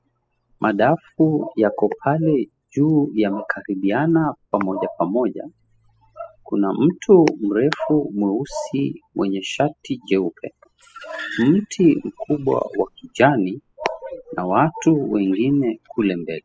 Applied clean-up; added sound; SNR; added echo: classical method spectral subtraction.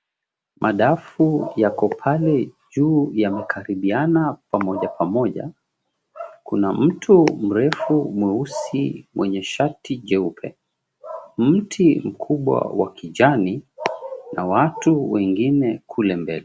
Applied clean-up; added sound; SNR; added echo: none; none; none; none.